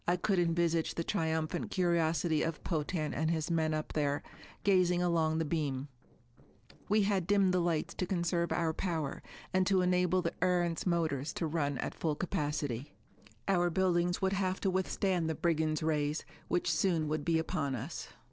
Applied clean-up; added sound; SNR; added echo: neural separator model SepFormer DNS4.